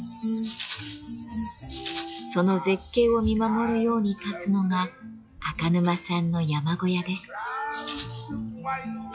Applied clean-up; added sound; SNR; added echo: classical method log-MMSE.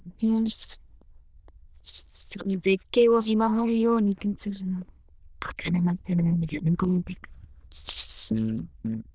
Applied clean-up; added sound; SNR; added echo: neural diffusion model UNIVERSE++.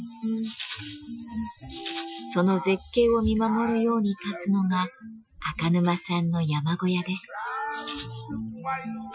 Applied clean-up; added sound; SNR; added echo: classical method Wiener filter.